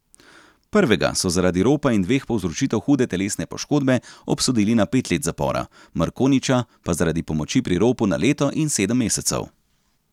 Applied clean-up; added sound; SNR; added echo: none; none; none; none.